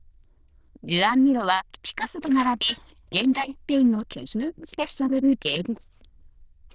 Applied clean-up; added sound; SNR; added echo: neural diffusion model UNIVERSE++.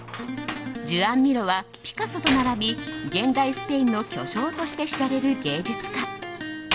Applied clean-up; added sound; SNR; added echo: none; Slam; 10 dB; none.